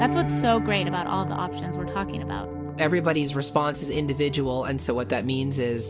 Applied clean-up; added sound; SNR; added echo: none; Piano; 7 dB; none.